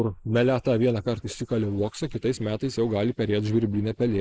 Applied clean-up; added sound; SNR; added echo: neural mask model Resemble Enhance denoiser.